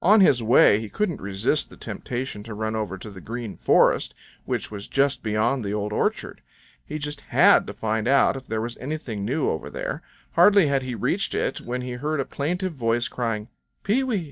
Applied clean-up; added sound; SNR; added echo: neural mask model DeepFilterNet 3.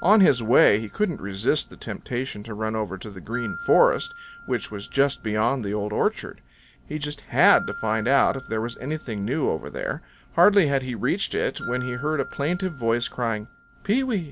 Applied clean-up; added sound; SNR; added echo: none; Glockenspiel; 17 dB; none.